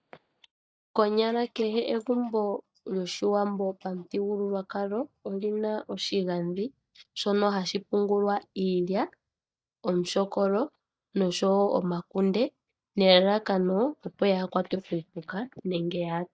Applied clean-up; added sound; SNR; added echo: neural mask model DeepFilterNet 3.